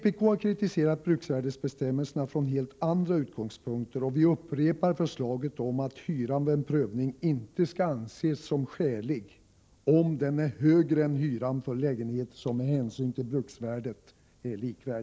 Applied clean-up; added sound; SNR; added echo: none; none; none; none.